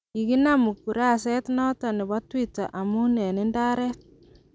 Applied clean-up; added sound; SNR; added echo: none; none; none; none.